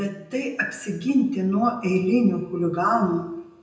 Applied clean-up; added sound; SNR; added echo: none; none; none; reverberation time 0.8 s.